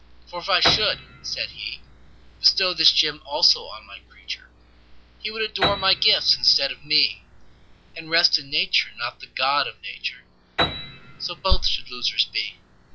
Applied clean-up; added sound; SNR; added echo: none; Piano; 10 dB; none.